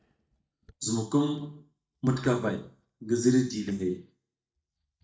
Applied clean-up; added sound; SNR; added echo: neural mask model DeepFilterNet 3.